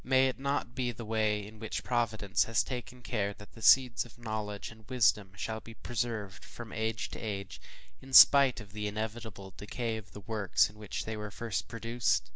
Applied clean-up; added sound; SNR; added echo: none; none; none; none.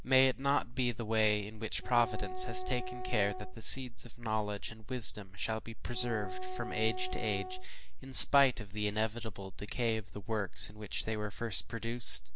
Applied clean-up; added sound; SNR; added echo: none; Wind instrument, woodwind instrument; 14 dB; none.